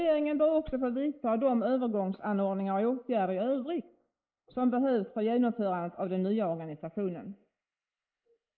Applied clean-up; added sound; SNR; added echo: neural mask model Resemble Enhance denoiser.